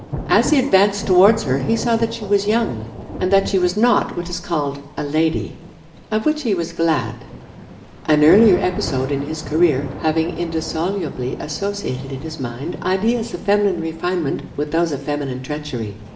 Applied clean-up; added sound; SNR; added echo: none; Thunder / Rain; 13 dB; reverberation time 0.8 s.